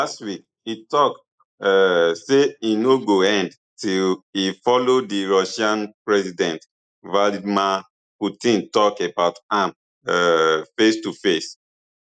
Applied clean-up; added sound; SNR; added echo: neural mask model Resemble Enhance denoiser.